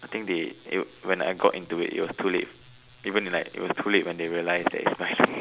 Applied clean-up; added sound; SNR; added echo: none; none; none; none.